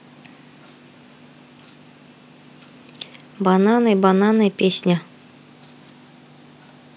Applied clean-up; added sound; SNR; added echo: none; none; none; none.